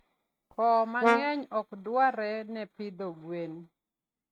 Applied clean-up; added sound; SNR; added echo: neural mask model RNNoise.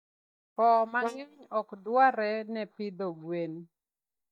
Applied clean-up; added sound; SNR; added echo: neural mask model DeepFilterNet 3.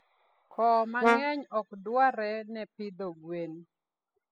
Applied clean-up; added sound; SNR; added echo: classical method spectral subtraction.